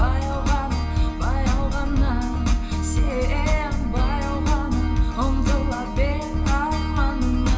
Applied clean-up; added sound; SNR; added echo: none; none; none; reverberation time 0.4 s.